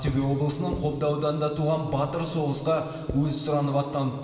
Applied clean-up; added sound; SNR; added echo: none; Writing; 11 dB; reverberation time 2.6 s.